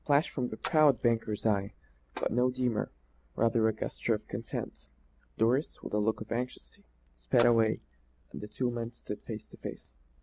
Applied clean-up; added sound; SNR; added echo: none; Splash, splatter; 15 dB; none.